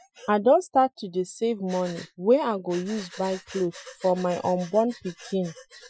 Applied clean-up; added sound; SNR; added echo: classical method Wiener filter.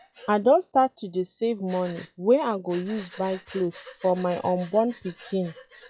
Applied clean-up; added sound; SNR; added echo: classical method log-MMSE.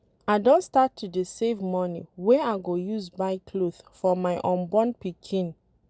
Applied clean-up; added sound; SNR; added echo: none; none; none; none.